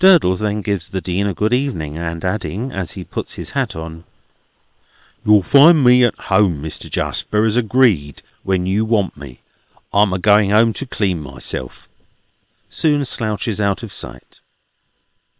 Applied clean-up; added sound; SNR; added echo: neural separator model SepFormer WHAM!.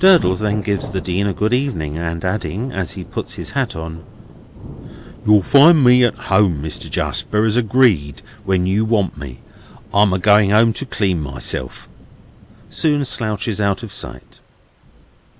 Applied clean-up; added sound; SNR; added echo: none; Thunder / Rain; 18 dB; none.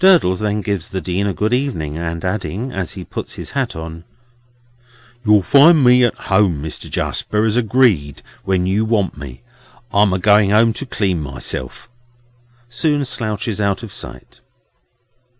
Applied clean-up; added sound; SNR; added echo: none; none; none; none.